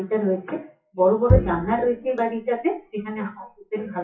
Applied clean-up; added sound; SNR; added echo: classical method WPE with log-MMSE.